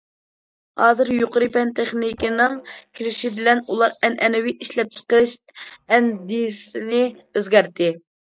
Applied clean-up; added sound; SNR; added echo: neural mask model DeepFilterNet 3.